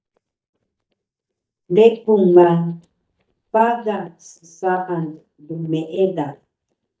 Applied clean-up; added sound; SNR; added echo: neural mask model DeepFilterNet 3.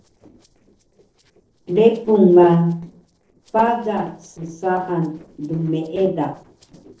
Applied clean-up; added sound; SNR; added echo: neural separator model SepFormer DNS4.